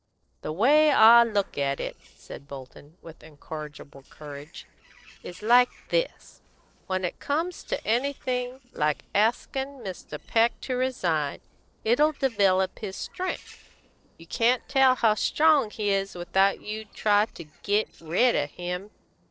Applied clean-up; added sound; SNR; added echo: neural separator model SepFormer DNS4.